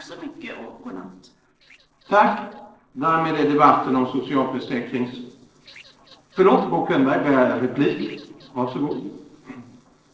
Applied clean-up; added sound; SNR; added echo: neural separator model SepFormer DNS4.